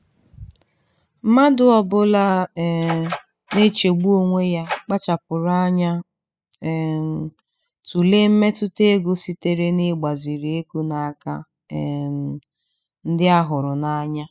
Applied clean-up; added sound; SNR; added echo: classical method spectral subtraction.